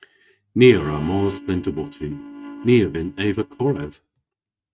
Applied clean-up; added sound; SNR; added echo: neural mask model RNNoise.